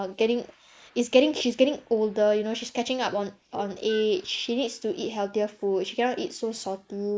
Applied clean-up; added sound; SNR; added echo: neural mask model Resemble Enhance denoiser.